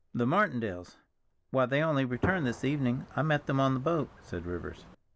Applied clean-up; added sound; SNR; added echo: none; Gunshot, gunfire; 12 dB; none.